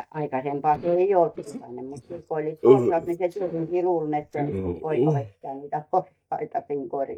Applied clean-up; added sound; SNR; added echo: neural mask model DeepFilterNet 3.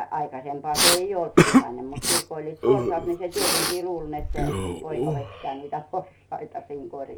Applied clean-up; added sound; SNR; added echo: none; Respiratory sounds; -5 dB; none.